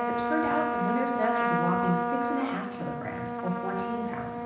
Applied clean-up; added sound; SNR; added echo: none; Trumpet; -2 dB; reverberation time 0.9 s.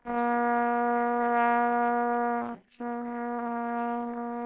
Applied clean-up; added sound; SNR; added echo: neural separator model SepFormer WHAMR!.